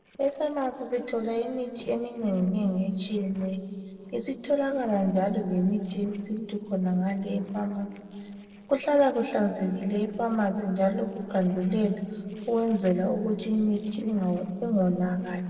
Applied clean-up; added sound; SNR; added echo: neural separator model SepFormer DNS4.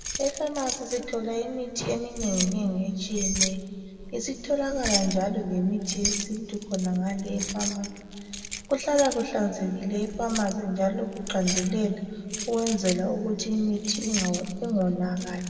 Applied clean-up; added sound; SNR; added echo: none; Keys jangling; 7 dB; reverberation time 2.0 s.